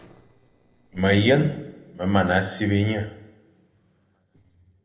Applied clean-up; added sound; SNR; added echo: neural separator model SepFormer DNS4.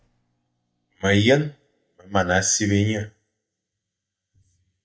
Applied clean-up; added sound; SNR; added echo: neural mask model DeepFilterNet 3.